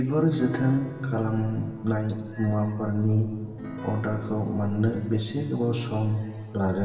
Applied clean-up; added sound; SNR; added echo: none; Piano; 16 dB; reverberation time 1.9 s.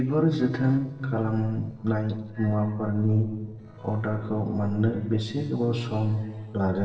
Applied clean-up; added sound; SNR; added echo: neural separator model SepFormer DNS4.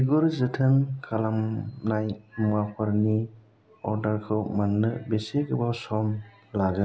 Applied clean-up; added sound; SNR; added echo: none; none; none; none.